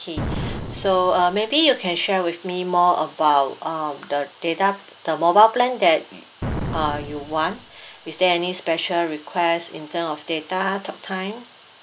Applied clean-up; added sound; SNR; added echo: none; Explosion; 9 dB; none.